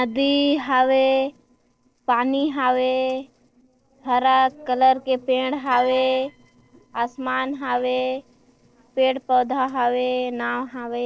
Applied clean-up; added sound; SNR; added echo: neural separator model SepFormer DNS4.